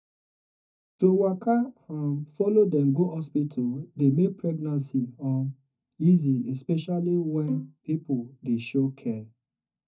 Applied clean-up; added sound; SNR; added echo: neural mask model DeepFilterNet 3.